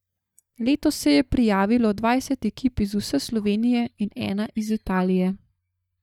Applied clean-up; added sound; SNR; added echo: neural mask model DeepFilterNet 3.